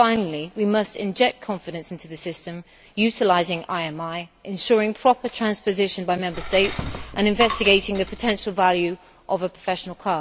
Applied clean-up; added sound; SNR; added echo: none; Cutlery, silverware / Dishes, pots, and pans; 10 dB; none.